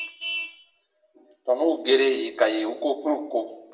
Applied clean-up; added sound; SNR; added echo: none; Vehicle horn, car horn, honking; 15 dB; reverberation time 0.7 s.